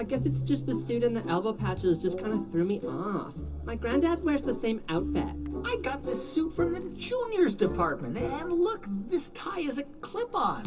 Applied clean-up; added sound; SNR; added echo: none; Livestock, farm animals, working animals; 18 dB; reverberation time 0.2 s.